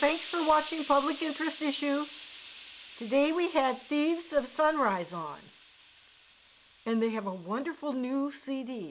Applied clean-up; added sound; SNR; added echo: none; Hiss; 14 dB; none.